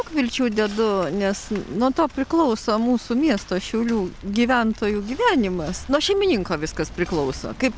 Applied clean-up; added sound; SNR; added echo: none; none; none; none.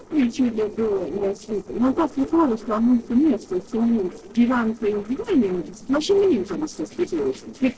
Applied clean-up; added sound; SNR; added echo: neural separator model SepFormer DNS4.